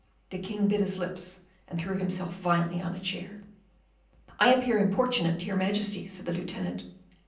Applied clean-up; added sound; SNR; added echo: none; none; none; reverberation time 0.6 s.